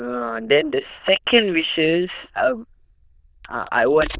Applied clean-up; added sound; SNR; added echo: neural diffusion model UNIVERSE++.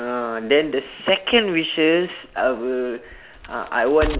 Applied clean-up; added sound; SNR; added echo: none; Crackle; 15 dB; none.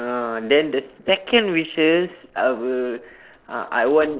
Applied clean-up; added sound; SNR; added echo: neural separator model SepFormer DNS4.